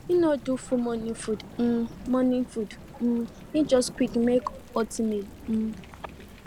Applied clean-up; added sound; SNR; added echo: none; Thunder / Rain; 16 dB; none.